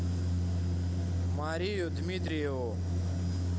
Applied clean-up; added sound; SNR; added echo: none; none; none; none.